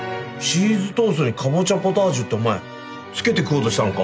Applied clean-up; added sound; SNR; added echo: none; none; none; none.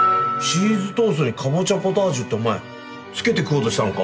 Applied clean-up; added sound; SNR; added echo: none; Glockenspiel; 7 dB; reverberation time 0.2 s.